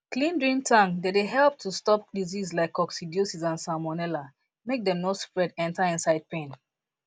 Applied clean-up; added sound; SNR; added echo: none; none; none; none.